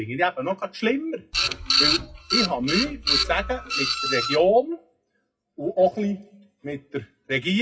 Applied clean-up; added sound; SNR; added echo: classical method WPE with log-MMSE.